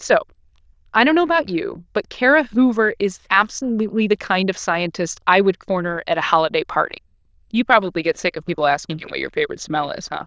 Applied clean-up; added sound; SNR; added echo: neural diffusion model UNIVERSE++.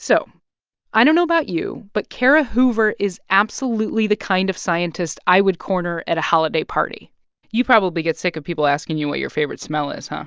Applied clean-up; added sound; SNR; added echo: none; none; none; none.